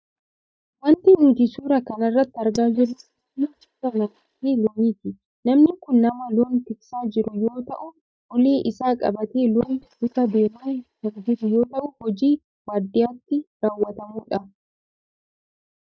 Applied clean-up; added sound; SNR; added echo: neural mask model DeepFilterNet 3.